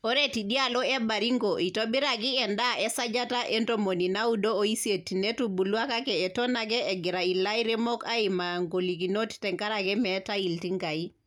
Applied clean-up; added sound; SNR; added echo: none; none; none; none.